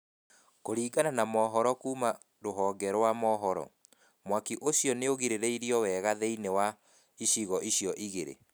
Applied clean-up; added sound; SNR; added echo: none; none; none; none.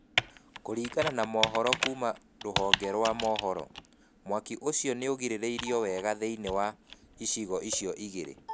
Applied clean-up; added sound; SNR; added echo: none; Computer keyboard; 5 dB; none.